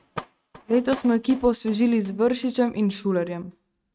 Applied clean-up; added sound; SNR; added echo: neural mask model RNNoise.